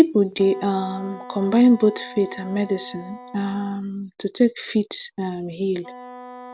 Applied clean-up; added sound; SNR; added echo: none; Wind instrument, woodwind instrument; 19 dB; none.